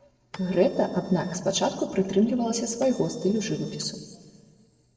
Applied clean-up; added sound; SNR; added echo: neural separator model SepFormer DNS4.